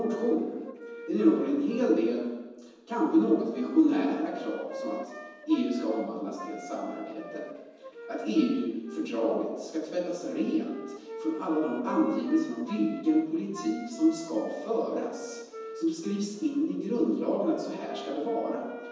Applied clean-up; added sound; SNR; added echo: none; Wind instrument, woodwind instrument; 14 dB; reverberation time 1.1 s.